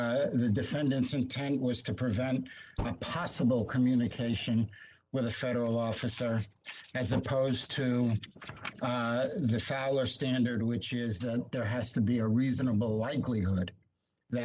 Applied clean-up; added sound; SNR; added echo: neural mask model Resemble Enhance denoiser.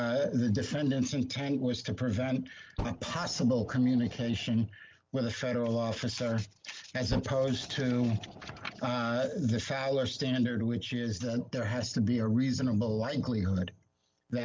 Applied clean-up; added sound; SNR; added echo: none; Fire; 15 dB; none.